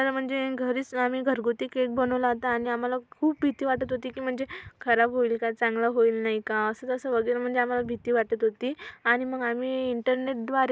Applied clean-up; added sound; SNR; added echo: none; none; none; none.